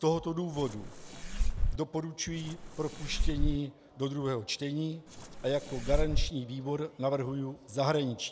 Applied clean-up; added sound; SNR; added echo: none; Fireworks; -3 dB; none.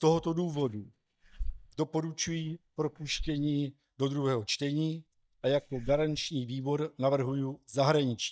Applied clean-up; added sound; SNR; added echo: neural mask model DeepFilterNet 3.